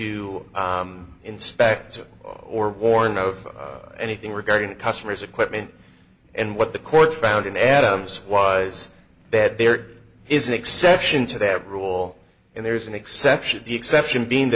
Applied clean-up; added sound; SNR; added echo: none; none; none; none.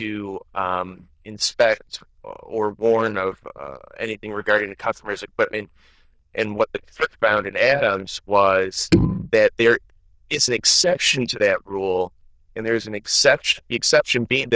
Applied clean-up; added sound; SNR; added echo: neural diffusion model UNIVERSE++.